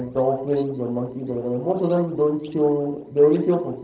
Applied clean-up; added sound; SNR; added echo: neural separator model SepFormer DNS4.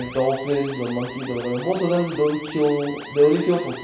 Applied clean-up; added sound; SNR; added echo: none; Alarm; 16 dB; reverberation time 0.7 s.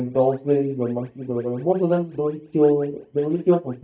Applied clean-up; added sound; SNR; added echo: neural mask model DeepFilterNet 3.